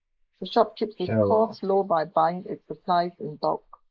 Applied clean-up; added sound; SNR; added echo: neural mask model Resemble Enhance denoiser.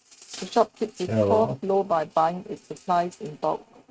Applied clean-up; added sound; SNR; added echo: neural mask model RNNoise.